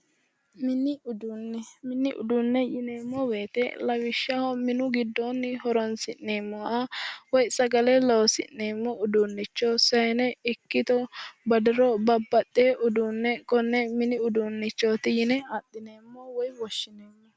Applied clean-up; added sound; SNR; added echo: none; none; none; none.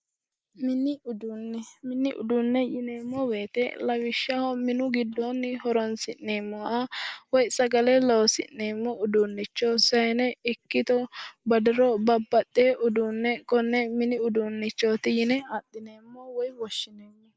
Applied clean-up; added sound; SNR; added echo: neural mask model Resemble Enhance denoiser.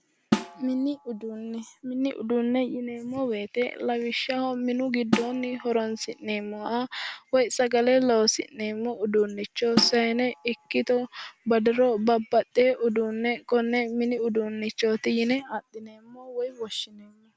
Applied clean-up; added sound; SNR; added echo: none; Snare drum; 8 dB; none.